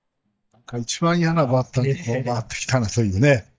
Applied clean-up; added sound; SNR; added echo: neural mask model DeepFilterNet 3.